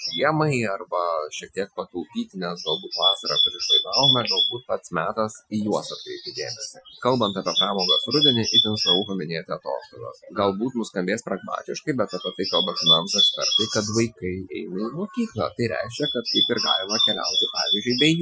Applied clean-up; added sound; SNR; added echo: classical method Wiener filter.